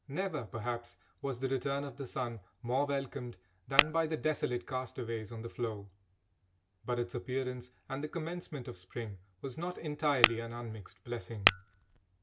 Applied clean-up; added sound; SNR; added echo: none; Tap / Glass; -4 dB; none.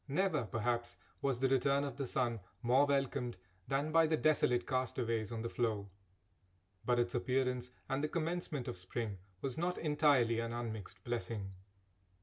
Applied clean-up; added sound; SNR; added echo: none; none; none; none.